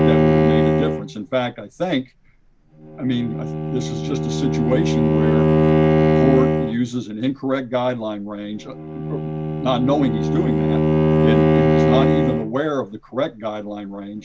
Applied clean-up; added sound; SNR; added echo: none; Bowed string instrument; -5 dB; none.